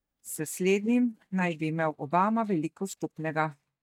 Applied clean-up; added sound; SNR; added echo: neural mask model DeepFilterNet 3.